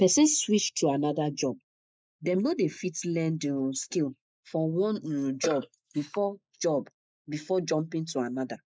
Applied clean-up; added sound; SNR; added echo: neural mask model Resemble Enhance denoiser.